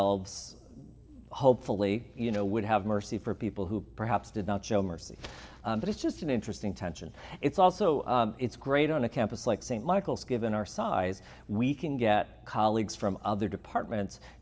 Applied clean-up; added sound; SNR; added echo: none; none; none; reverberation time 1.1 s.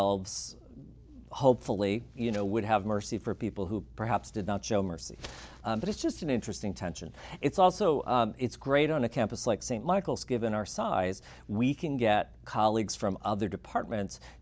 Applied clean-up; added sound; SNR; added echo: none; none; none; none.